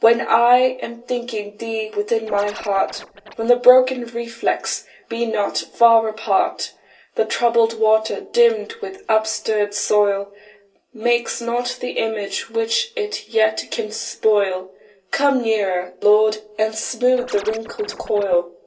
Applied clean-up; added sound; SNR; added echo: neural separator model SepFormer DNS4.